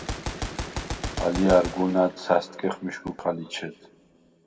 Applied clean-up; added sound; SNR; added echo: none; Gunshot, gunfire; 9 dB; reverberation time 2.0 s.